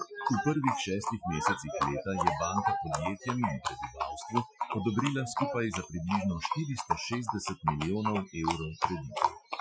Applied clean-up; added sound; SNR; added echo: classical method Wiener filter.